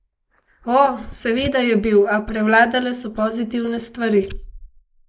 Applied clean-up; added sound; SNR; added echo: neural mask model Resemble Enhance denoiser.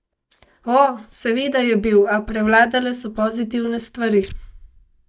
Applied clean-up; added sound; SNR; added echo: neural mask model DeepFilterNet 3.